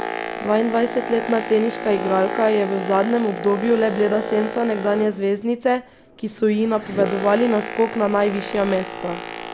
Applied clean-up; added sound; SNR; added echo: none; Boat, Water vehicle; 9 dB; none.